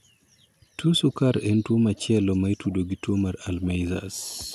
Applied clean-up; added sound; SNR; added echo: none; none; none; none.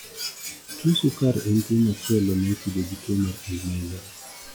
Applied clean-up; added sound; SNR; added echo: classical method log-MMSE.